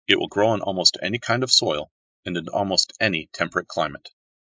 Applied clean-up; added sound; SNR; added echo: neural mask model Resemble Enhance denoiser.